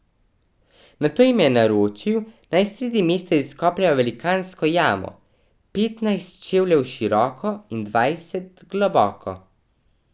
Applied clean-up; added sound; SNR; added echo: none; none; none; none.